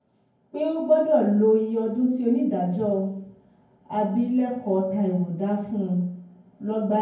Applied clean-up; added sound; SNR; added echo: none; none; none; reverberation time 0.9 s.